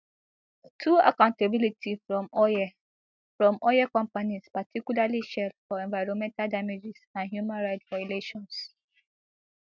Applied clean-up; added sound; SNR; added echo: none; none; none; none.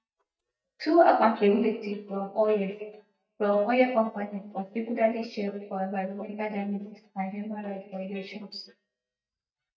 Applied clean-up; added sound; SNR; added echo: neural mask model DeepFilterNet 3.